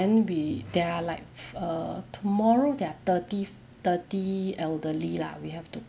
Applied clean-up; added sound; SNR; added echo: none; none; none; none.